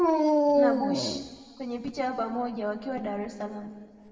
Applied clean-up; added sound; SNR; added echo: none; Dog; -4 dB; reverberation time 2.0 s.